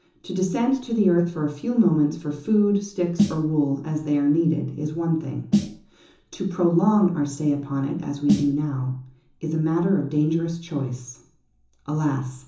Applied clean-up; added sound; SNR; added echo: none; Snare drum; 6 dB; reverberation time 0.7 s.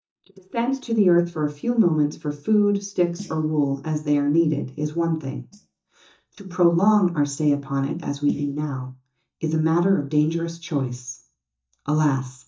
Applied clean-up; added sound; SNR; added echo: neural mask model DeepFilterNet 3.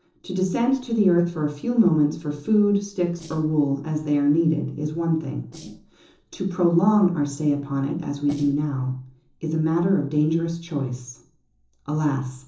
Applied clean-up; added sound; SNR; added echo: neural separator model SepFormer DNS4.